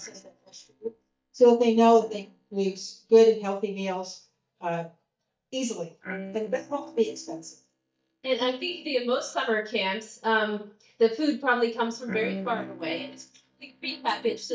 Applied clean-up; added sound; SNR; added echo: neural mask model DeepFilterNet 3.